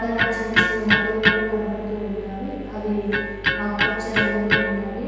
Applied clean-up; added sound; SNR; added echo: none; Electric guitar; -1 dB; reverberation time 1.9 s.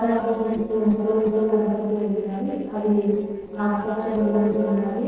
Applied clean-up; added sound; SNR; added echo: neural separator model SepFormer DNS4.